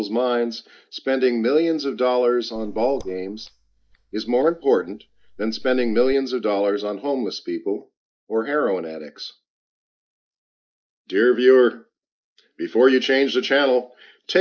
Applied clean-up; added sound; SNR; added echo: neural mask model DeepFilterNet 3.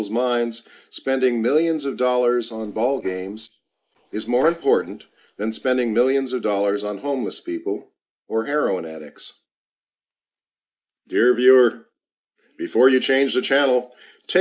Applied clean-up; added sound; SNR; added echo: neural mask model Resemble Enhance denoiser.